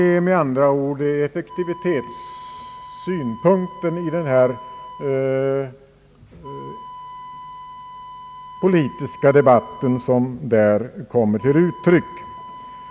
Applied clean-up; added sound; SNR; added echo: none; Wind instrument, woodwind instrument; 18 dB; none.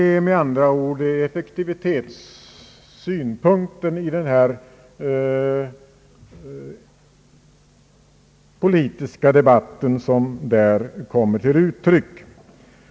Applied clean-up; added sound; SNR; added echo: none; none; none; none.